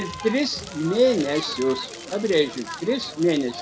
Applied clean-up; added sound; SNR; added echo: none; Crackle; 13 dB; none.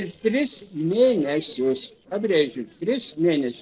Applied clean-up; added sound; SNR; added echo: neural separator model SepFormer DNS4.